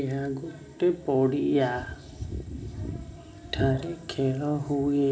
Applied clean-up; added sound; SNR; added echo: none; none; none; reverberation time 2.6 s.